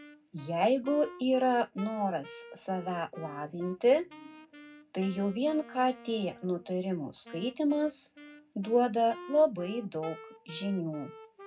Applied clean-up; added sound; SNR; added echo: none; Wind instrument, woodwind instrument; 19 dB; reverberation time 0.3 s.